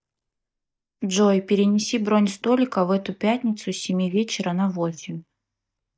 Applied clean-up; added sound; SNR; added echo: neural mask model DeepFilterNet 3.